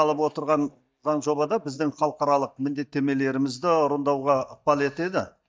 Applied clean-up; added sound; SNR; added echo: neural mask model DeepFilterNet 3.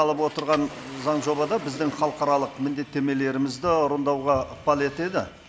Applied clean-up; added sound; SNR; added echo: none; Toilet flush / Water; 18 dB; none.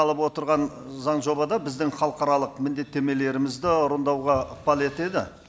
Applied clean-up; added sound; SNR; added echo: none; none; none; none.